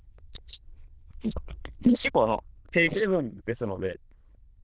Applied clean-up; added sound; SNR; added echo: neural diffusion model UNIVERSE++.